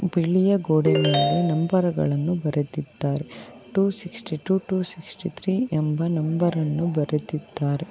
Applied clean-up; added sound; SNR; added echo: none; Ringtone; 2 dB; none.